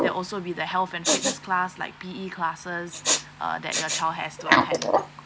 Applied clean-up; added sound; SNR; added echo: none; Respiratory sounds; -3 dB; none.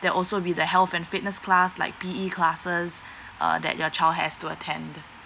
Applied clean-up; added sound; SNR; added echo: none; none; none; none.